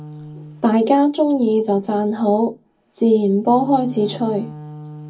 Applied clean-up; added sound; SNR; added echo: none; Wind instrument, woodwind instrument; 19 dB; reverberation time 0.4 s.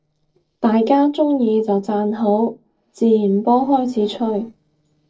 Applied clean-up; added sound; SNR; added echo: neural separator model SepFormer DNS4.